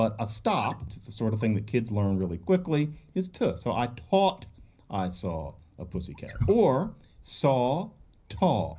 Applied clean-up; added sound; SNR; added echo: none; Wild animals; 16 dB; reverberation time 0.5 s.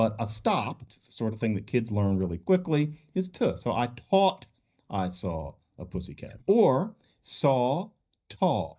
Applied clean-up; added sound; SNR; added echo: neural mask model DeepFilterNet 3.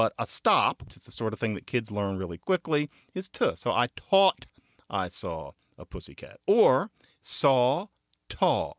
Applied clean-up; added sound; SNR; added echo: none; none; none; none.